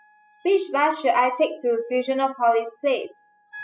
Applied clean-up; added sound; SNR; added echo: classical method spectral subtraction.